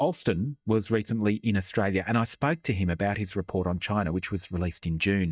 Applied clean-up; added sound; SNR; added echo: neural mask model DeepFilterNet 3.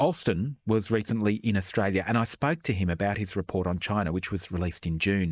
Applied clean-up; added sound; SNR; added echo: neural mask model Resemble Enhance denoiser.